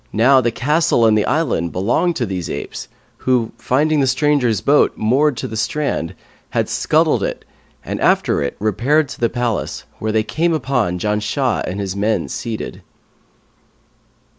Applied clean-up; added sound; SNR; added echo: none; none; none; none.